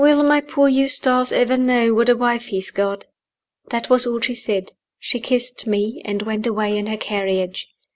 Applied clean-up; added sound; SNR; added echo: none; none; none; none.